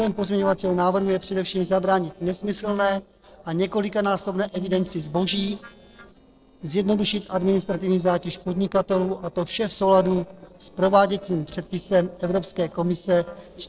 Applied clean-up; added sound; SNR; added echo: neural separator model SepFormer DNS4.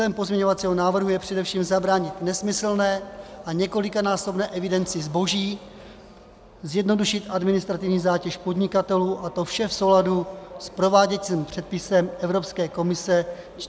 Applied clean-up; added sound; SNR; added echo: none; none; none; none.